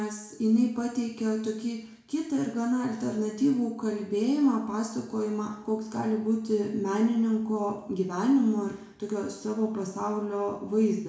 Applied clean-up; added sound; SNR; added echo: none; none; none; reverberation time 0.6 s.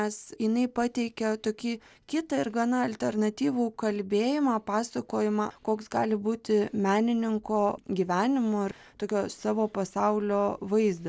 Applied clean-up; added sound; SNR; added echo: none; none; none; none.